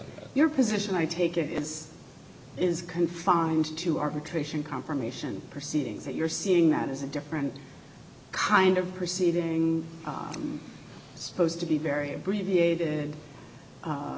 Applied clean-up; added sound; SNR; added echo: none; none; none; none.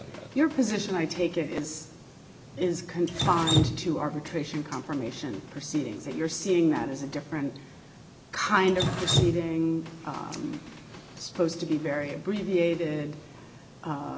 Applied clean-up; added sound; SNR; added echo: none; Drip; 7 dB; none.